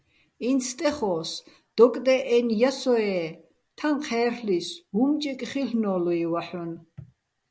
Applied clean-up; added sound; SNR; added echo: none; none; none; none.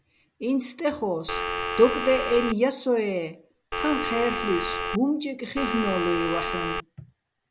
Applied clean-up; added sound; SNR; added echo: none; Telephone; 2 dB; none.